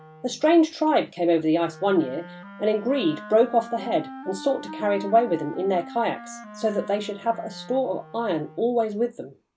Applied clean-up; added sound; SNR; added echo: none; Wind instrument, woodwind instrument; 17 dB; none.